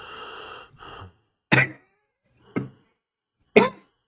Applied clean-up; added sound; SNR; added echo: neural mask model RNNoise.